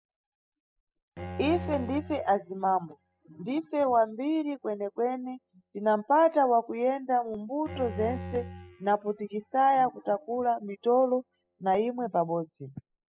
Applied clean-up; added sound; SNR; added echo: classical method spectral subtraction.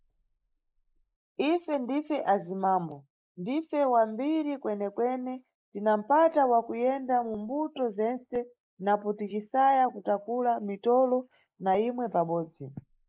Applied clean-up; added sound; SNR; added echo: neural mask model Resemble Enhance denoiser.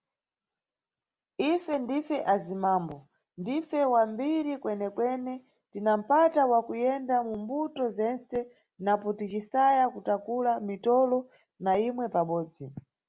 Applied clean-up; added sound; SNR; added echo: none; none; none; none.